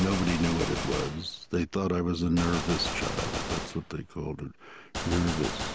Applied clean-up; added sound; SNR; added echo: none; Gunshot, gunfire; 5 dB; none.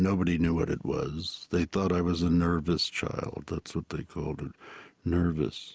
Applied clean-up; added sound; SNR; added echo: none; none; none; none.